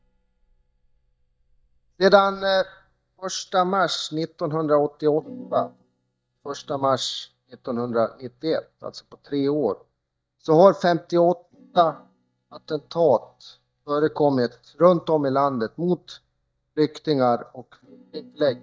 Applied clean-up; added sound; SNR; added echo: neural mask model DeepFilterNet 3.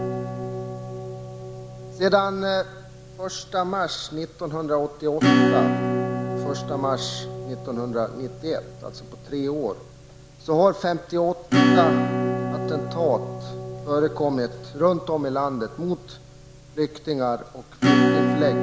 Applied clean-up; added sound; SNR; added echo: none; Acoustic guitar / Strum; 0 dB; none.